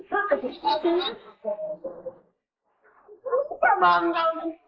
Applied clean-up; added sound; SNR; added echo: neural mask model Resemble Enhance denoiser.